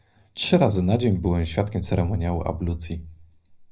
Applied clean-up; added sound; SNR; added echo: none; none; none; reverberation time 0.4 s.